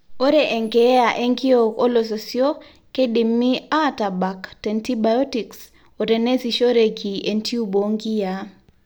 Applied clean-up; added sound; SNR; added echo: none; none; none; none.